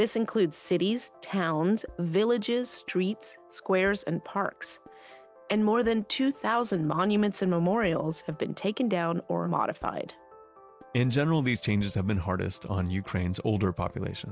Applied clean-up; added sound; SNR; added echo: none; none; none; none.